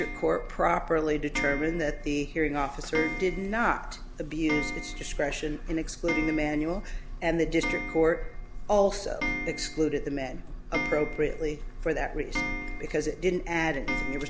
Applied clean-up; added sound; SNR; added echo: none; Clock; 9 dB; none.